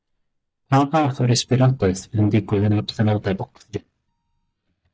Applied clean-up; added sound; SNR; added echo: neural mask model DeepFilterNet 3.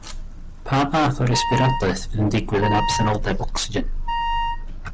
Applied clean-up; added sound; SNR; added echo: none; Wind instrument, woodwind instrument; 5 dB; none.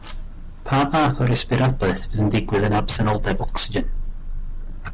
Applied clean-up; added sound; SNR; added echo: none; none; none; none.